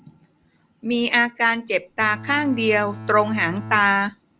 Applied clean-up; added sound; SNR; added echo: none; Bowed string instrument; 14 dB; none.